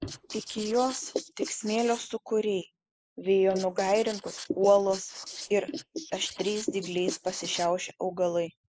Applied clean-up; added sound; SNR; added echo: neural mask model Resemble Enhance denoiser.